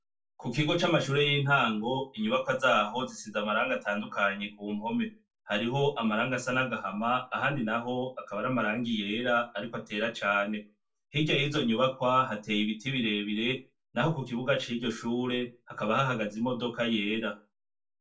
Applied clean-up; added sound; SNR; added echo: none; none; none; reverberation time 0.2 s.